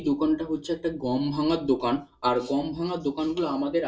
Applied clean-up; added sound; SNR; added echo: none; none; none; reverberation time 0.2 s.